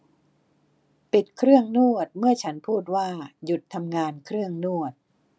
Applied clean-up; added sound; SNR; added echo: none; none; none; none.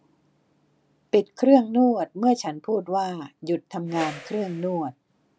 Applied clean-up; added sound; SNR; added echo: none; Whoosh, swoosh, swish; 15 dB; none.